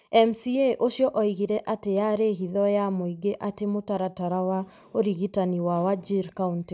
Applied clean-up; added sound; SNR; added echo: none; none; none; none.